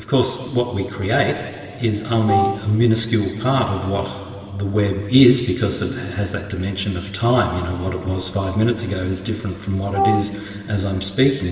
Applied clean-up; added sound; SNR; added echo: none; Wind instrument, woodwind instrument; 2 dB; reverberation time 2.6 s.